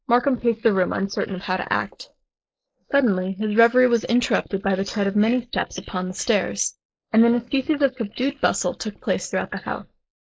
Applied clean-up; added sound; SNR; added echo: neural mask model Resemble Enhance denoiser.